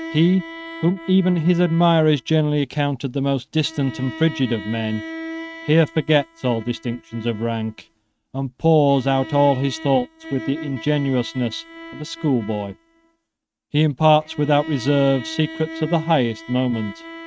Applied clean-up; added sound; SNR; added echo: neural mask model RNNoise.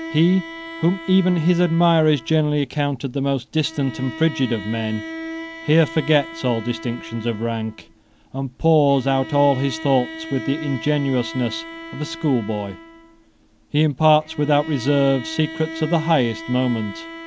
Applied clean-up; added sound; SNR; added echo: none; Bowed string instrument; 14 dB; none.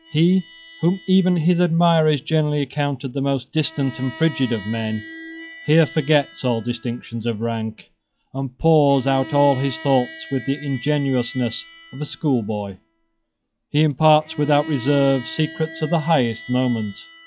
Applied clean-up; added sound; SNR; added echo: classical method log-MMSE.